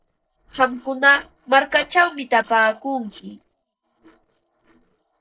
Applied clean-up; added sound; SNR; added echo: neural separator model SepFormer DNS4.